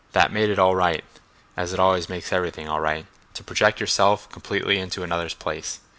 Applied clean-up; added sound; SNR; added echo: none; none; none; none.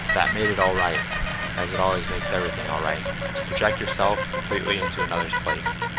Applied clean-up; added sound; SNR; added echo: none; Bicycle; -1 dB; none.